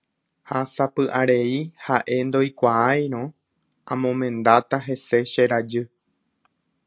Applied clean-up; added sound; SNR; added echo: none; none; none; none.